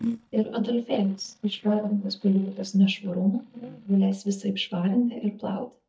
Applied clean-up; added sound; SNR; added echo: neural mask model DeepFilterNet 3.